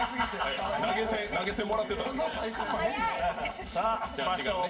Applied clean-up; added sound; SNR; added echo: none; none; none; reverberation time 2.3 s.